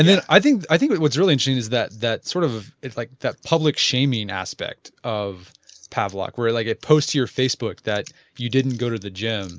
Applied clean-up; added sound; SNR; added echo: none; none; none; none.